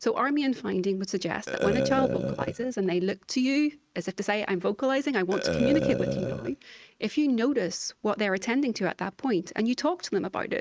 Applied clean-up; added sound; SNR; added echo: neural mask model RNNoise.